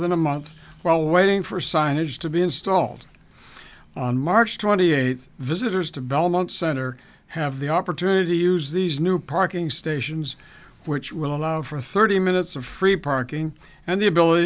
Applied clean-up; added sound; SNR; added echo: none; none; none; none.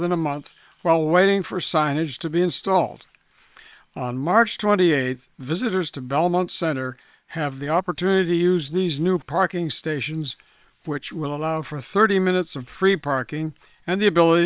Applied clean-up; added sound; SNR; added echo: neural separator model SepFormer WHAM!.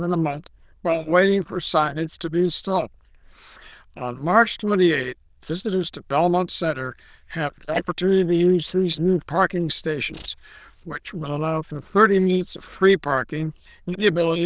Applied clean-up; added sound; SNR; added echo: neural diffusion model UNIVERSE++.